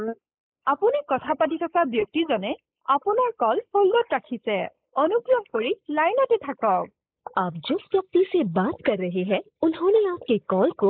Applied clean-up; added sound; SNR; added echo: neural mask model Resemble Enhance denoiser.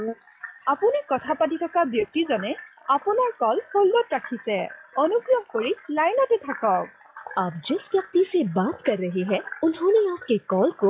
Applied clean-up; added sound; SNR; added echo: classical method log-MMSE.